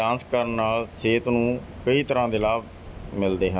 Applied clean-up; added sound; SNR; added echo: none; none; none; none.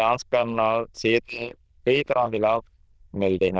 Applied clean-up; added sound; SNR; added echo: neural diffusion model UNIVERSE++.